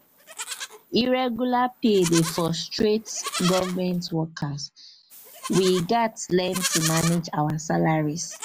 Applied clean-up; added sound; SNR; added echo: none; Livestock, farm animals, working animals; 10 dB; none.